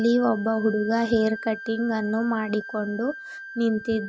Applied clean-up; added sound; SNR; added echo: none; Wind instrument, woodwind instrument; 13 dB; none.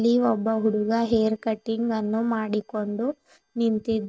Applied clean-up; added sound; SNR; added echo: neural separator model SepFormer DNS4.